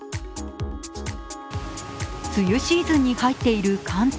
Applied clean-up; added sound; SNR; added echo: none; none; none; none.